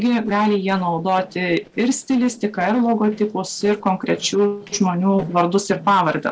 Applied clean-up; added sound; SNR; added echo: neural separator model SepFormer DNS4.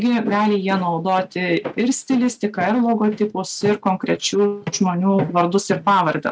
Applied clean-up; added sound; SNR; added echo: neural mask model RNNoise.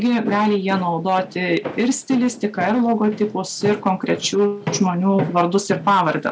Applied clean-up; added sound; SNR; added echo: none; Walk, footsteps; 13 dB; none.